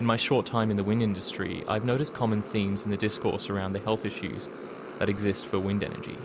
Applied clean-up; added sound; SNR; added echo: none; Motorcycle; 12 dB; none.